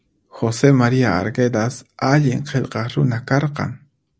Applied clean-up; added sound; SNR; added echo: none; none; none; none.